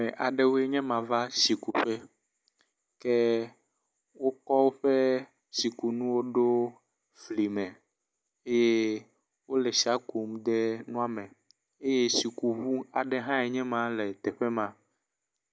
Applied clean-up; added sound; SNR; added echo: none; none; none; none.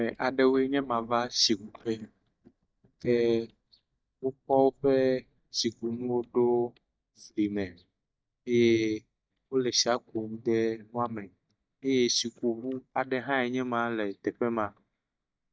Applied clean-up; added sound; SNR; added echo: neural mask model DeepFilterNet 3.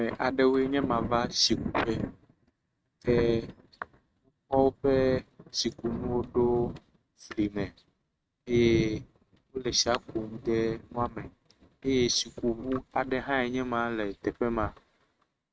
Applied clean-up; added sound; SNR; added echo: neural mask model RNNoise.